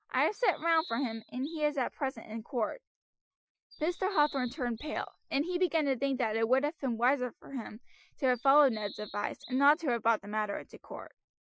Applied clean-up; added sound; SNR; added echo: classical method Wiener filter.